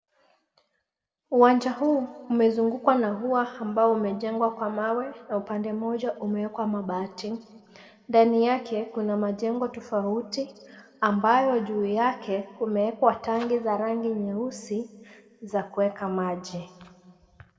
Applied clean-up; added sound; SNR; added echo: none; none; none; reverberation time 1.6 s.